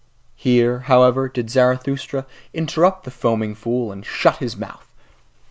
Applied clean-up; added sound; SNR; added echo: none; none; none; none.